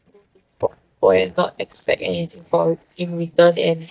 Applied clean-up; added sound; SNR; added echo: neural mask model DeepFilterNet 3.